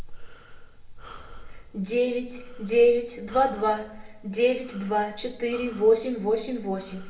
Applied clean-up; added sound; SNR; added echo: none; Breathing; 15 dB; reverberation time 0.6 s.